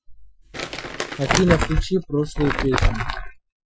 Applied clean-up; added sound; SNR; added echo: classical method Wiener filter.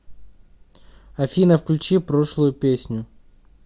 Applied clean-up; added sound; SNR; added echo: none; none; none; none.